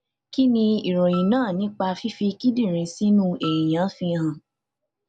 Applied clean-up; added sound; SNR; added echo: none; Piano; 20 dB; none.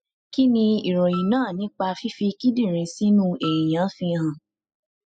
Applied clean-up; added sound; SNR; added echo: classical method spectral subtraction.